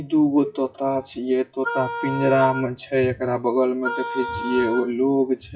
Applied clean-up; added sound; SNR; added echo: classical method WPE with log-MMSE.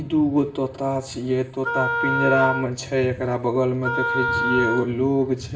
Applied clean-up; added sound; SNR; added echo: none; Wind instrument, woodwind instrument; 3 dB; reverberation time 1.3 s.